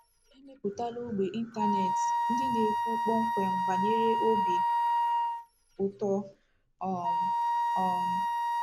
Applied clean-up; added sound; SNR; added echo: none; Wind instrument, woodwind instrument; -4 dB; none.